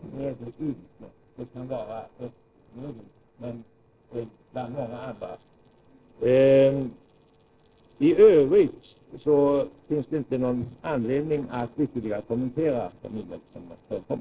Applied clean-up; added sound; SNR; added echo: neural separator model SepFormer DNS4.